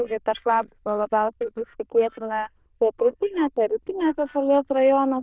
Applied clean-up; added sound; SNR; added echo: neural diffusion model UNIVERSE++.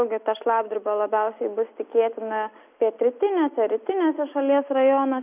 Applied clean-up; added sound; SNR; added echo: neural mask model Resemble Enhance denoiser.